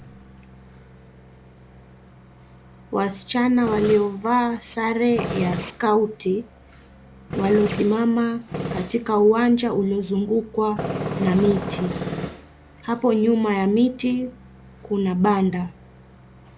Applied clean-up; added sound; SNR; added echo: none; Tools; 11 dB; none.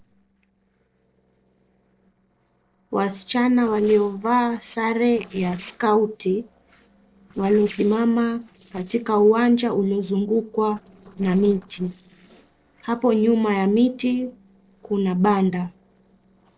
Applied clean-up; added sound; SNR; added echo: neural separator model SepFormer DNS4.